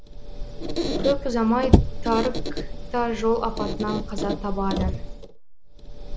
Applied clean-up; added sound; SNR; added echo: none; Squeak; -1 dB; none.